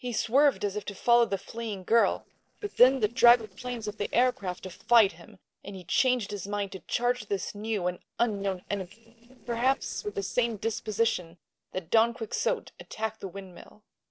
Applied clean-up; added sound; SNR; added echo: neural separator model SepFormer DNS4.